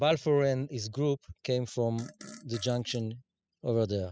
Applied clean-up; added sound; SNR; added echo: classical method spectral subtraction.